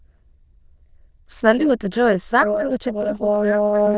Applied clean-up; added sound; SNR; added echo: neural diffusion model UNIVERSE++.